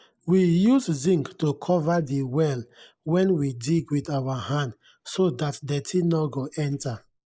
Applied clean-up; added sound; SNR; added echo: neural mask model Resemble Enhance denoiser.